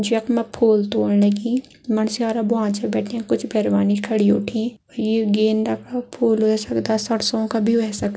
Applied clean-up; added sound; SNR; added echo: none; none; none; none.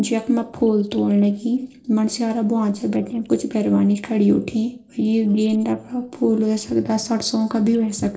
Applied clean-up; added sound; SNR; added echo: neural separator model SepFormer DNS4.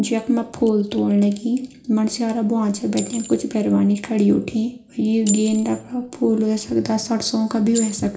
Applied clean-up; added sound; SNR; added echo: none; Chink, clink; 17 dB; reverberation time 0.4 s.